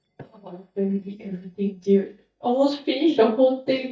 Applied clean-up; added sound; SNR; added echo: neural mask model DeepFilterNet 3.